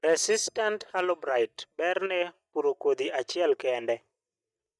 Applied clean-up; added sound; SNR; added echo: neural mask model DeepFilterNet 3.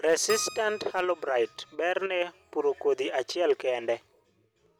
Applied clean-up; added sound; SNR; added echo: none; Keyboard (musical); 17 dB; none.